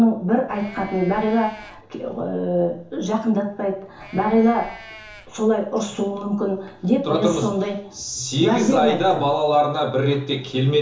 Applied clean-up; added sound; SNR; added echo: none; Livestock, farm animals, working animals; 18 dB; reverberation time 0.7 s.